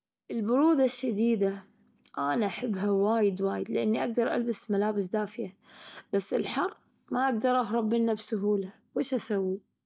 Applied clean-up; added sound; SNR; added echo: none; none; none; none.